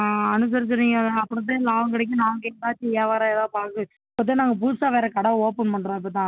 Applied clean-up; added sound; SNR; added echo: none; none; none; none.